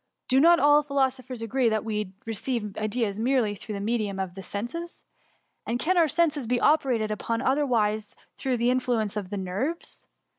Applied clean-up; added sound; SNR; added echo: none; none; none; none.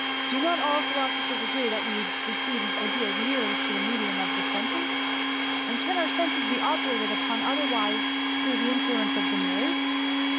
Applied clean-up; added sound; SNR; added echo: none; Domestic sounds, home sounds; -5 dB; none.